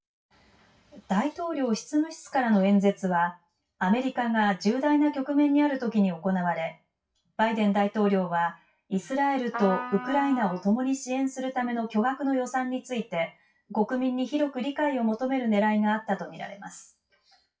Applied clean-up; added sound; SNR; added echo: classical method WPE with log-MMSE.